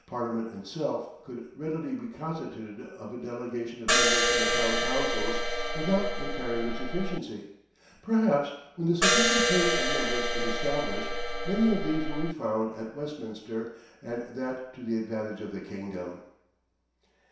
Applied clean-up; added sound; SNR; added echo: none; Crash cymbal; -5 dB; reverberation time 0.7 s.